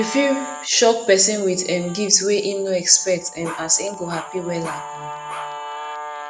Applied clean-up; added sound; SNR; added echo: none; Guitar + Bark; 12 dB; none.